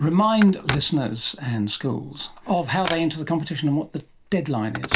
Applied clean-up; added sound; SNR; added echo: none; Telephone; 10 dB; reverberation time 0.2 s.